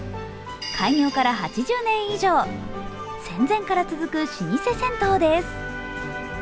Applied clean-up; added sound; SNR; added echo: none; Subway, metro, underground; 20 dB; none.